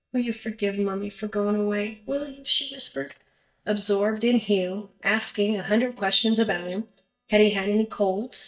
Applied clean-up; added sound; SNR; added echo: neural mask model DeepFilterNet 3.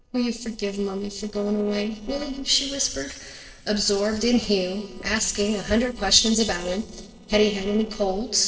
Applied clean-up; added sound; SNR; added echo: neural separator model SepFormer DNS4.